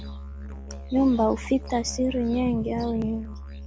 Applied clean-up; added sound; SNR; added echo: none; Musical instrument; 11 dB; none.